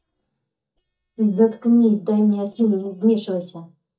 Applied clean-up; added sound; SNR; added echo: neural mask model DeepFilterNet 3.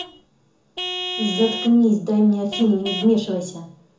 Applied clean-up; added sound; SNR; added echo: none; Vehicle horn, car horn, honking / Truck; 11 dB; reverberation time 0.7 s.